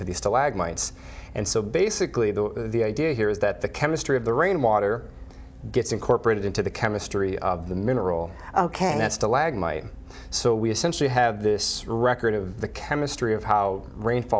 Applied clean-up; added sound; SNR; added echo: none; none; none; none.